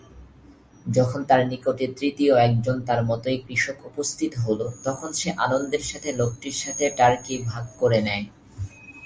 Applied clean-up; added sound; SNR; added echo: none; none; none; none.